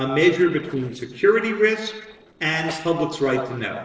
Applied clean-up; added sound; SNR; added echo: neural separator model SepFormer DNS4.